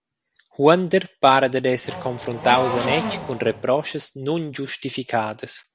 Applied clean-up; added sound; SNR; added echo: none; Race car, auto racing / Accelerating, revving, vroom; 8 dB; none.